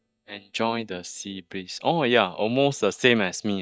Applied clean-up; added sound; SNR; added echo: neural mask model DeepFilterNet 3.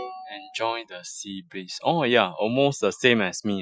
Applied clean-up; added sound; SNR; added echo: classical method Wiener filter.